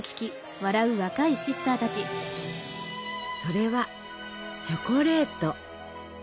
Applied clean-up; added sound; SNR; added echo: none; none; none; none.